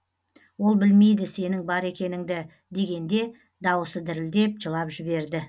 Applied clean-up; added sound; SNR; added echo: none; none; none; none.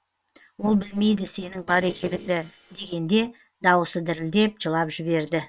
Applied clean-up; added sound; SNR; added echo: neural separator model SepFormer WHAM!.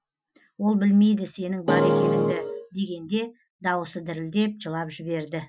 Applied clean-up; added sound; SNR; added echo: classical method Wiener filter.